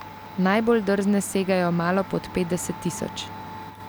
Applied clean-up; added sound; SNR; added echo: none; Domestic sounds, home sounds; 14 dB; none.